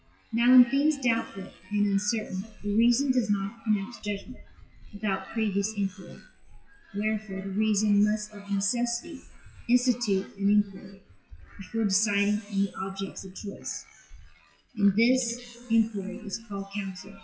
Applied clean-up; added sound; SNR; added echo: classical method WPE with log-MMSE.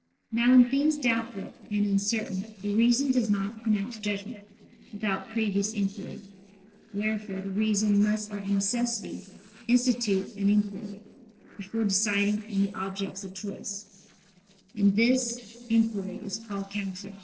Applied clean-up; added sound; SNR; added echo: neural separator model SepFormer DNS4.